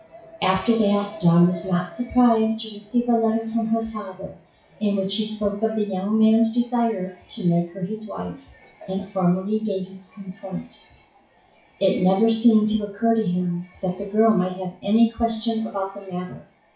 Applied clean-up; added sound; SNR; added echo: classical method WPE with log-MMSE.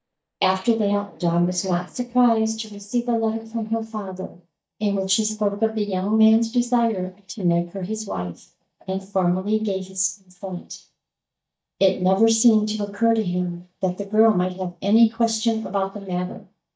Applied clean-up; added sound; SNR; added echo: neural mask model DeepFilterNet 3.